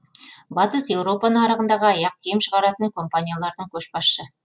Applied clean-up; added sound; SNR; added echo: none; none; none; none.